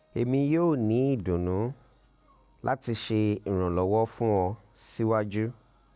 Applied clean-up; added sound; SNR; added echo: none; none; none; none.